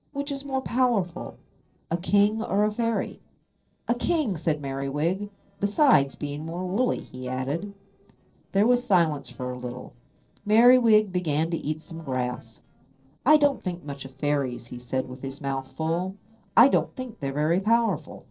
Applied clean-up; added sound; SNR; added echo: neural separator model SepFormer DNS4.